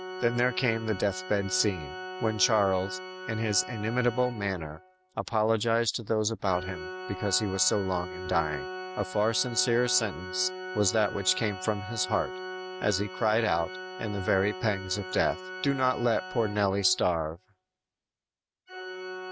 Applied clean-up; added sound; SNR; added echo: none; Organ; 11 dB; none.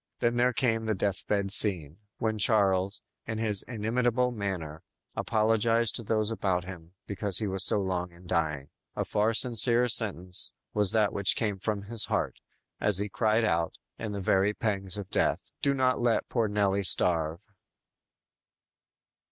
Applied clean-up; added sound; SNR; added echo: none; none; none; none.